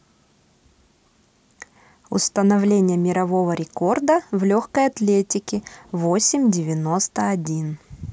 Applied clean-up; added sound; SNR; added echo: none; none; none; none.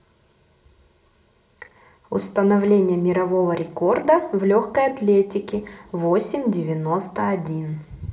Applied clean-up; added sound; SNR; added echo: none; none; none; reverberation time 0.6 s.